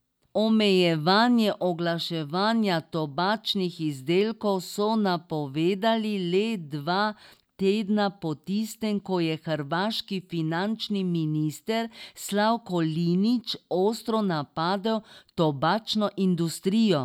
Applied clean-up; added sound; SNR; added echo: none; none; none; none.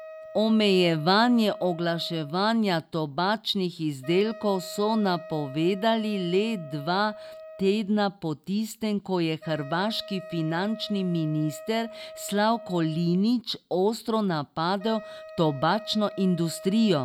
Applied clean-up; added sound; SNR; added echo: none; Wind instrument, woodwind instrument; 17 dB; none.